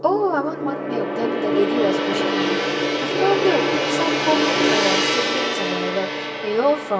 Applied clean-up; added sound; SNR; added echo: none; Gong; -3 dB; reverberation time 1.0 s.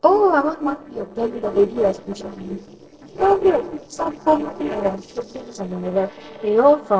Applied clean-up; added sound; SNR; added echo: neural separator model SepFormer DNS4.